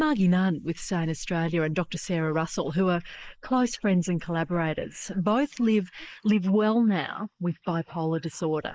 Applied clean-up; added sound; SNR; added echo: neural mask model Resemble Enhance denoiser.